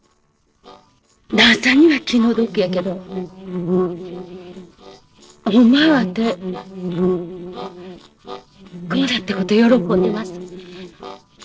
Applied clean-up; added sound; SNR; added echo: neural separator model SepFormer DNS4.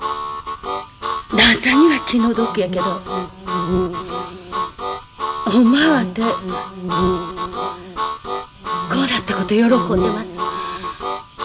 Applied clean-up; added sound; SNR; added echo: none; Insect + Harmonica; 3 dB; none.